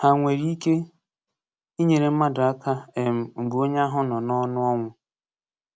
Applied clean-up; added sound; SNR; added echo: none; none; none; none.